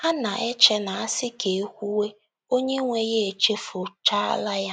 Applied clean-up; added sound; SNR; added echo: none; none; none; none.